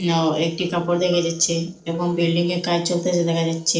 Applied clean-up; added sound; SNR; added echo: neural separator model SepFormer DNS4.